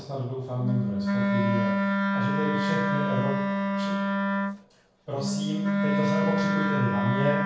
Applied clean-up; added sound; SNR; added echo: none; Wind instrument, woodwind instrument; -5 dB; reverberation time 0.7 s.